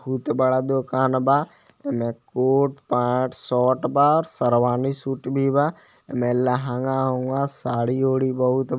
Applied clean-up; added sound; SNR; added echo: none; none; none; none.